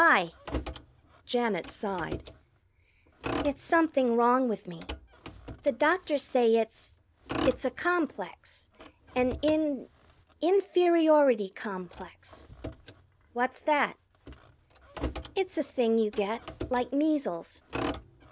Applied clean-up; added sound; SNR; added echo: none; Motor vehicle (road); 12 dB; none.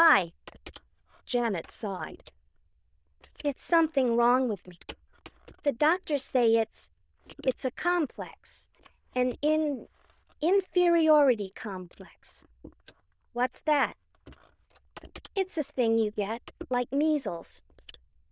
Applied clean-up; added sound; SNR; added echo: neural diffusion model UNIVERSE++.